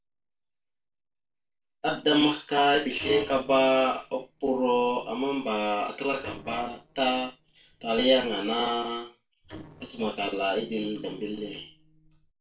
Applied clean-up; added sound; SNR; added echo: neural separator model SepFormer DNS4.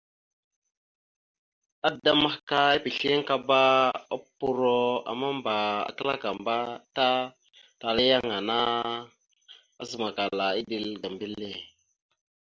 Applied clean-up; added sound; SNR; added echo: none; none; none; none.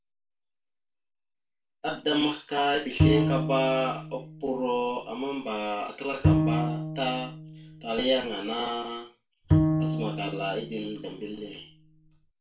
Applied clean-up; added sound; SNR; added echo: none; Bowed string instrument; -2 dB; reverberation time 0.3 s.